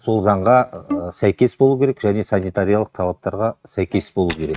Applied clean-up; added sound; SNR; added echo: neural mask model RNNoise.